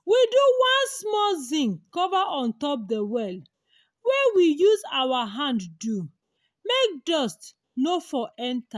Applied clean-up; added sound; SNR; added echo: none; none; none; none.